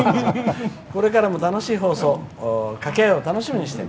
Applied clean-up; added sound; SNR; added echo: none; none; none; none.